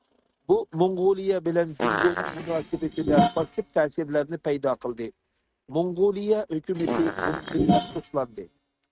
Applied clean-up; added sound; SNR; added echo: neural mask model RNNoise.